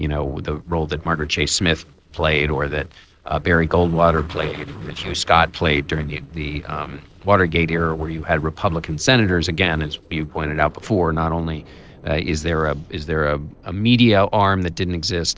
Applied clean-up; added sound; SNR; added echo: neural separator model SepFormer DNS4.